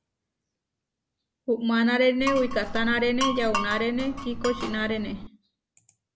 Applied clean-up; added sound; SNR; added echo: none; Glass; 5 dB; none.